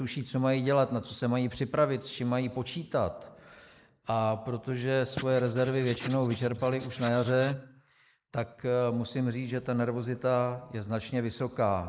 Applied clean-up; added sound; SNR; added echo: neural mask model Resemble Enhance denoiser.